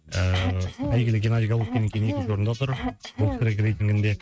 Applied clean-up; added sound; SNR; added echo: neural mask model RNNoise.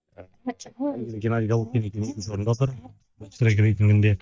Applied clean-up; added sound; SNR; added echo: neural mask model DeepFilterNet 3.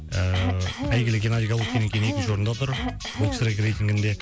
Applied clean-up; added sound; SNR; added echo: none; Cough; 9 dB; none.